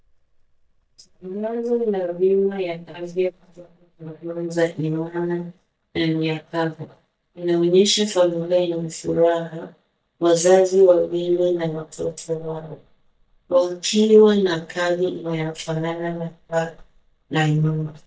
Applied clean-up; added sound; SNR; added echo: neural mask model DeepFilterNet 3.